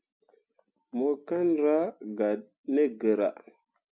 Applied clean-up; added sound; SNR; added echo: none; none; none; none.